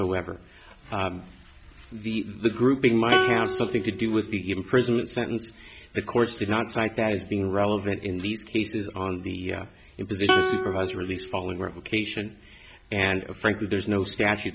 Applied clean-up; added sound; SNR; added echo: none; Plucked string instrument; 3 dB; none.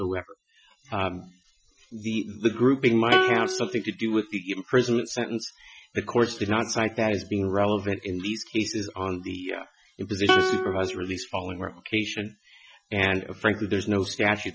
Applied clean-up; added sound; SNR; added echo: classical method Wiener filter.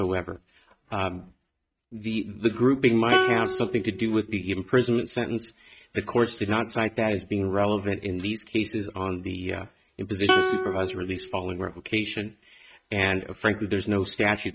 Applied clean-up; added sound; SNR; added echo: neural mask model RNNoise.